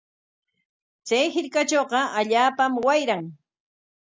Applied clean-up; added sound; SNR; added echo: none; none; none; none.